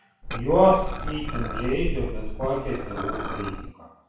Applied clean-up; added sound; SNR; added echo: none; Liquid; 4 dB; reverberation time 0.7 s.